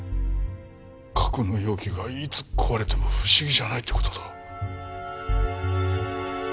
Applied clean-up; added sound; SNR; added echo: none; none; none; none.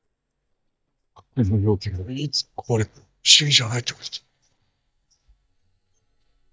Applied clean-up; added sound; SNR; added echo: neural mask model DeepFilterNet 3.